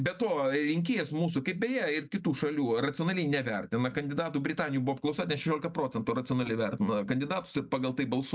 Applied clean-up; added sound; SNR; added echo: none; none; none; none.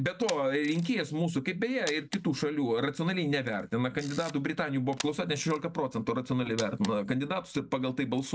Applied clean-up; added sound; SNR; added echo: none; Camera; 18 dB; none.